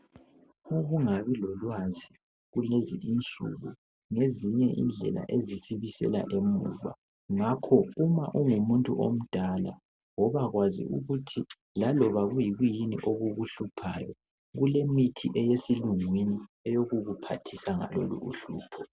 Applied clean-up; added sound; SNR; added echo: none; none; none; none.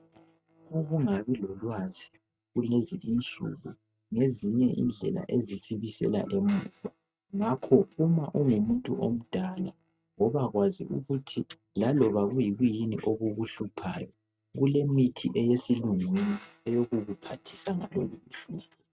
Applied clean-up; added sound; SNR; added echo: neural mask model RNNoise.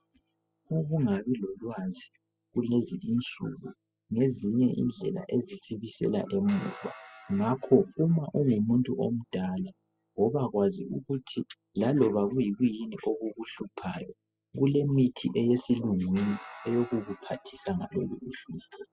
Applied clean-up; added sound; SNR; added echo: classical method spectral subtraction.